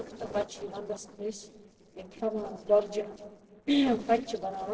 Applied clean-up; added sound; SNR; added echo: neural separator model SepFormer DNS4.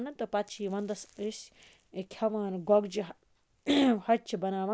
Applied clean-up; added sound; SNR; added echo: none; none; none; none.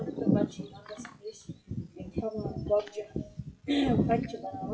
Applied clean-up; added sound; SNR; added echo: classical method WPE with log-MMSE.